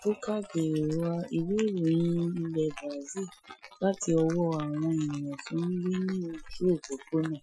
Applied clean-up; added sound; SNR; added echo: classical method Wiener filter.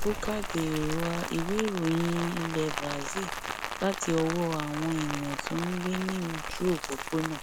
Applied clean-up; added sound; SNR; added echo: none; Rain; 4 dB; none.